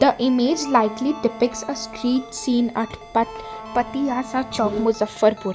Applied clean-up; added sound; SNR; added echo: none; Ringtone + Wind instrument, woodwind instrument; 16 dB; none.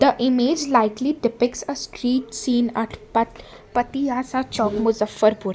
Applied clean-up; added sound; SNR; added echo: none; none; none; none.